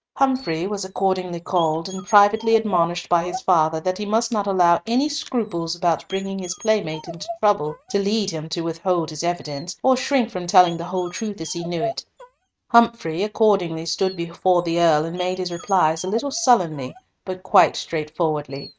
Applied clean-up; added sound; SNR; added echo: neural mask model RNNoise.